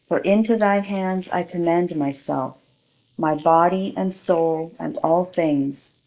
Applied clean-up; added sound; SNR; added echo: neural mask model Resemble Enhance denoiser.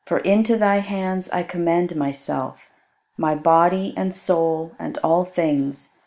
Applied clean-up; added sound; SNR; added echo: none; none; none; none.